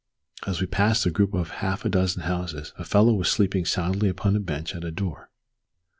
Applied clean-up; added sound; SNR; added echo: none; none; none; none.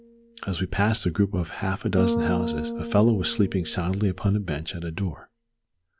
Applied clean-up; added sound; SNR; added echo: none; Bass guitar; 8 dB; none.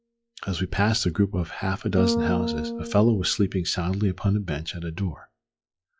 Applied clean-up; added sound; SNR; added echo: classical method log-MMSE.